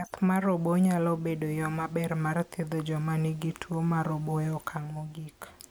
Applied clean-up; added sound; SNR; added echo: none; none; none; none.